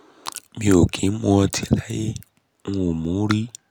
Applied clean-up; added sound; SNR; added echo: none; none; none; none.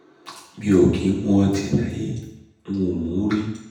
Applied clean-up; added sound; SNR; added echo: none; none; none; reverberation time 0.8 s.